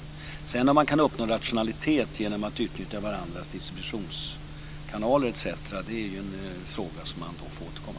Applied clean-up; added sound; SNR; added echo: none; none; none; none.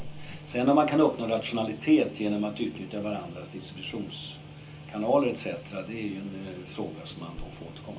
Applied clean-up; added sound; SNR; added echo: none; Cricket; 20 dB; reverberation time 0.3 s.